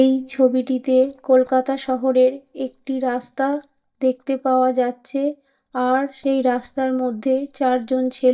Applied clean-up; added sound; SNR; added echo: neural mask model DeepFilterNet 3.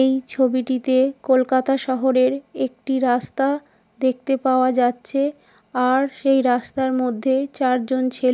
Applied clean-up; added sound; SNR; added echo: none; none; none; none.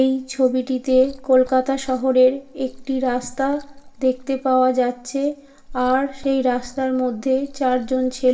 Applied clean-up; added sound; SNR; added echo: none; Liquid; 20 dB; reverberation time 0.7 s.